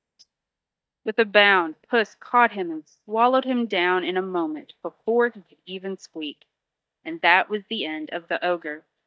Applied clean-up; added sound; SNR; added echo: neural mask model DeepFilterNet 3.